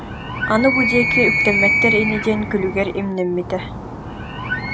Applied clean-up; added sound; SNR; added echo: none; Animal; 0 dB; none.